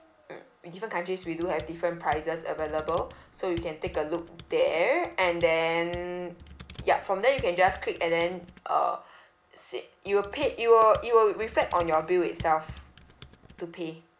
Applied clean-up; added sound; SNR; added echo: none; Computer keyboard; 18 dB; none.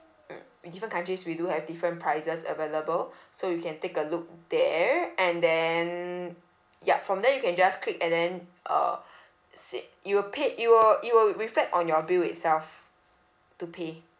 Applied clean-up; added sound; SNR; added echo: none; none; none; none.